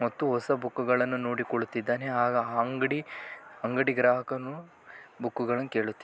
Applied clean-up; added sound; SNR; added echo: none; none; none; none.